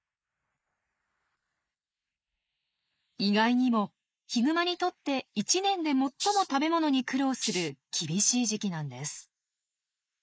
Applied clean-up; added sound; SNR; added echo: neural mask model Resemble Enhance denoiser.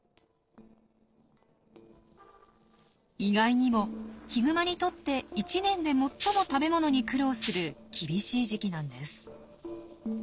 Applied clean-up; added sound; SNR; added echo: neural separator model SepFormer DNS4.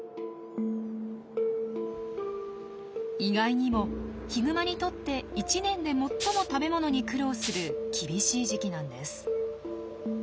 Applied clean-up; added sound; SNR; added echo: none; Rattle (instrument); 6 dB; none.